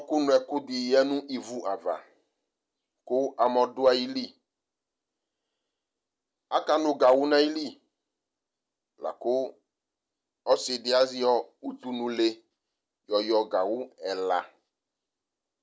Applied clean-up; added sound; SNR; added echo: none; none; none; none.